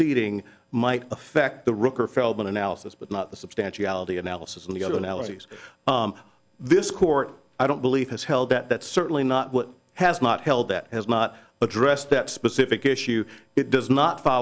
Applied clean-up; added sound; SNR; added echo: none; none; none; none.